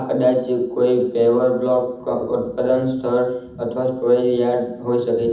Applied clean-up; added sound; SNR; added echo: none; none; none; reverberation time 0.8 s.